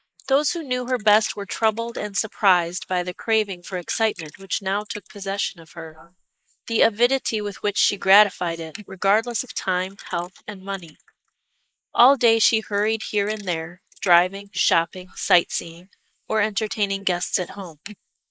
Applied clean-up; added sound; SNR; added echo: neural mask model Resemble Enhance denoiser.